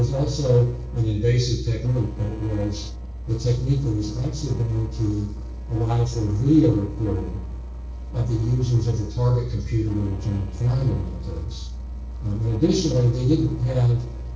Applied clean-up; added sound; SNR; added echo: neural separator model SepFormer DNS4.